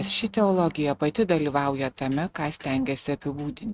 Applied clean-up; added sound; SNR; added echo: neural mask model RNNoise.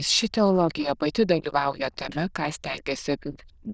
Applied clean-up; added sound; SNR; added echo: neural diffusion model UNIVERSE++.